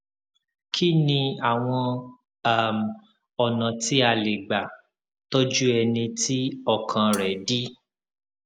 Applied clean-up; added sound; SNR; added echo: none; Cutlery, silverware; 16 dB; none.